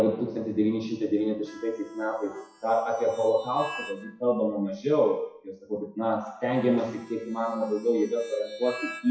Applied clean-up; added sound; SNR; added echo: classical method WPE with log-MMSE.